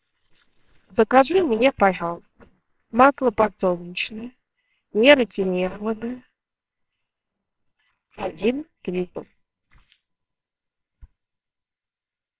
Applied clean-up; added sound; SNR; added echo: neural separator model SepFormer WHAMR!.